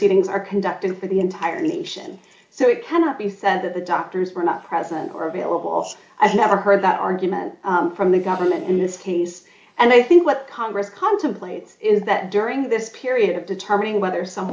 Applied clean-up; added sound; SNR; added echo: none; none; none; none.